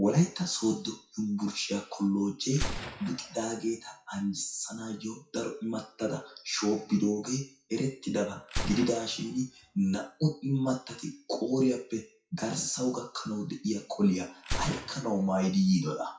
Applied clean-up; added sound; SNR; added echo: classical method WPE with log-MMSE.